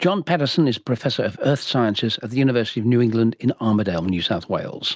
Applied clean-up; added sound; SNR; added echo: none; none; none; none.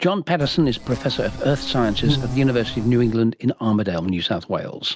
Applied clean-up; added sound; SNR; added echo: none; Insect; 7 dB; none.